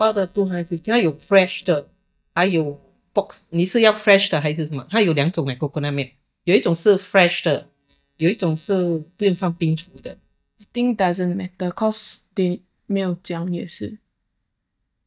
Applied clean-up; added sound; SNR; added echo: neural mask model DeepFilterNet 3.